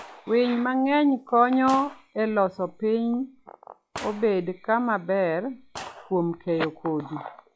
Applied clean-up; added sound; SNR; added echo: classical method log-MMSE.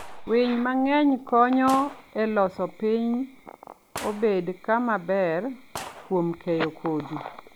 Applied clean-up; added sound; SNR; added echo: none; Gunshot, gunfire; 20 dB; none.